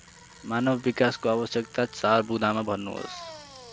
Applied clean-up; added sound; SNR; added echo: none; Bicycle; 20 dB; none.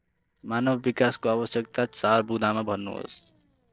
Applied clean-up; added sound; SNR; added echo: neural separator model SepFormer DNS4.